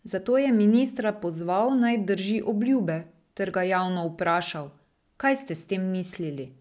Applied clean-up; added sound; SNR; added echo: none; none; none; none.